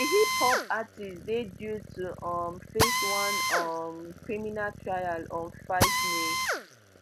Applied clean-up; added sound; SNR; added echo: none; Drill; -1 dB; none.